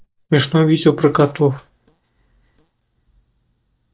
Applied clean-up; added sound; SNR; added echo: neural mask model DeepFilterNet 3.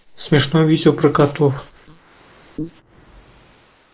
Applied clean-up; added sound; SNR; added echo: neural mask model Resemble Enhance denoiser.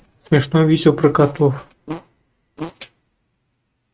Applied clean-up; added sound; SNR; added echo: neural mask model RNNoise.